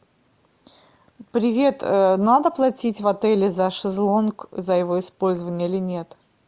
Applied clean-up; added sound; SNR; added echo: none; none; none; none.